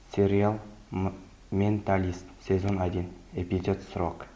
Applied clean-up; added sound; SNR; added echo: none; none; none; none.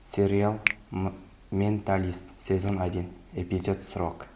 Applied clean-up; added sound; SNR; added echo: none; Finger snapping; 8 dB; none.